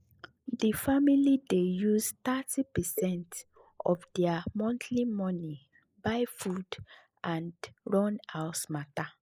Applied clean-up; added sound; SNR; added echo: neural mask model Resemble Enhance denoiser.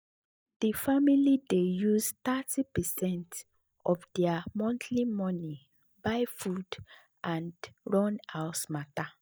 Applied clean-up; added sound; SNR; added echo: neural mask model DeepFilterNet 3.